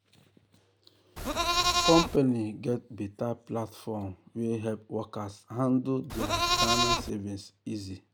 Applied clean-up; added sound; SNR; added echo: none; Livestock, farm animals, working animals; -4 dB; none.